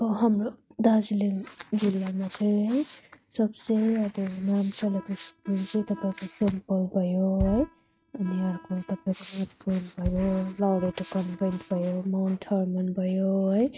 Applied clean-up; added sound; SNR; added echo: neural mask model RNNoise.